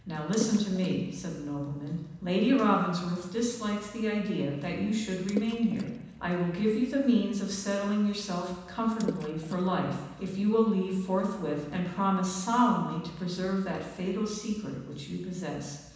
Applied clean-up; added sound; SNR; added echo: none; Water / Splash, splatter; 16 dB; reverberation time 1.1 s.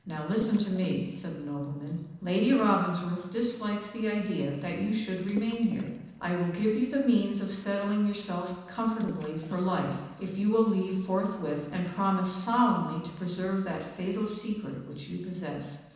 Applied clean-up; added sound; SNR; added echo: neural separator model SepFormer DNS4.